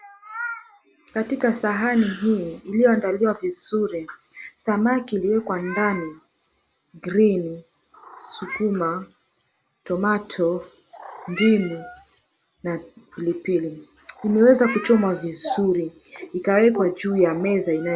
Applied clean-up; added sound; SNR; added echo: none; Meow; 18 dB; none.